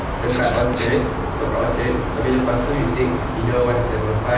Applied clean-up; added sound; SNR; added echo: none; Writing; 9 dB; none.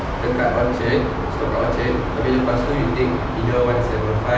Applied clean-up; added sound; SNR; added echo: none; none; none; none.